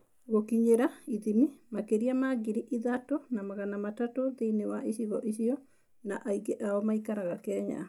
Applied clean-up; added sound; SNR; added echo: none; none; none; none.